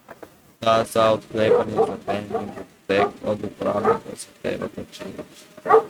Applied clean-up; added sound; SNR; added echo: neural mask model RNNoise.